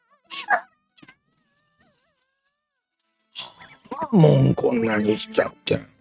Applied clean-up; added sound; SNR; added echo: neural mask model RNNoise.